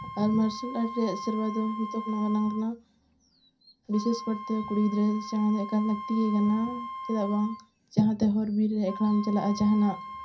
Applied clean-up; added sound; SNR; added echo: none; Wind instrument, woodwind instrument; 12 dB; reverberation time 0.3 s.